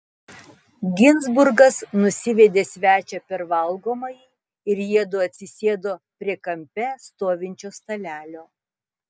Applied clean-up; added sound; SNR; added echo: none; none; none; none.